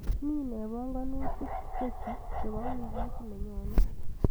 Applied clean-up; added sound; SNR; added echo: none; Bark; 11 dB; none.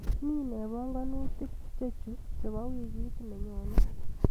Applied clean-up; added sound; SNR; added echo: none; none; none; none.